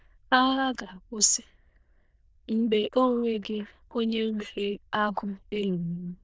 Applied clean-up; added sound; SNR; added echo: neural diffusion model UNIVERSE++.